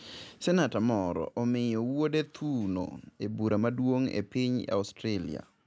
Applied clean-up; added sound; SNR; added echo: none; none; none; none.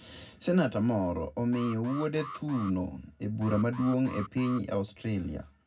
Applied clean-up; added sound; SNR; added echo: none; Alarm; 14 dB; reverberation time 0.3 s.